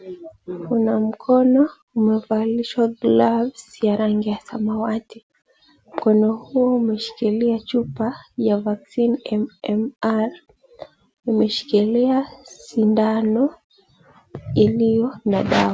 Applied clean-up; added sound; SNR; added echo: none; none; none; none.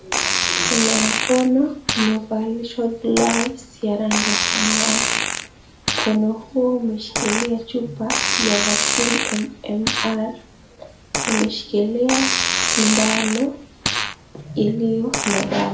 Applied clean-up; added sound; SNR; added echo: none; Fart; 1 dB; reverberation time 0.4 s.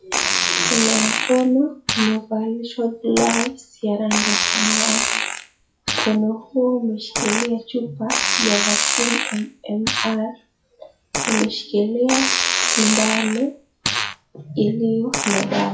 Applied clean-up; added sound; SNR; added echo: classical method WPE with log-MMSE.